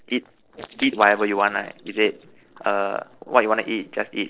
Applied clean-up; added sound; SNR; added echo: neural separator model SepFormer DNS4.